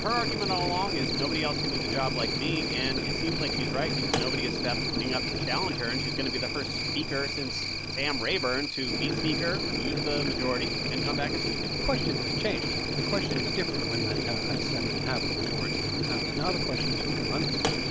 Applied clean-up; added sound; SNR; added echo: none; Cricket + Boiling; -4 dB; none.